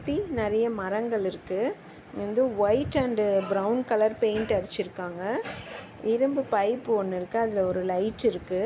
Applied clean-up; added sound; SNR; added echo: none; none; none; none.